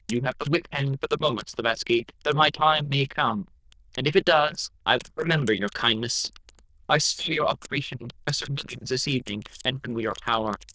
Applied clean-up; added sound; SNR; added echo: neural diffusion model UNIVERSE++.